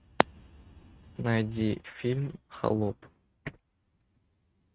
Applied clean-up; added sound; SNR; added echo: neural mask model RNNoise.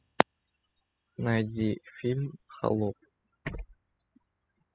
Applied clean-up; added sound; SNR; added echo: classical method spectral subtraction.